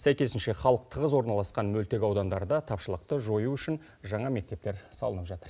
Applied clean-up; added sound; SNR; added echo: none; none; none; none.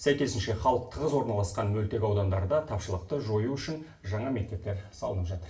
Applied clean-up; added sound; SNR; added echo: none; Fart; 17 dB; reverberation time 0.4 s.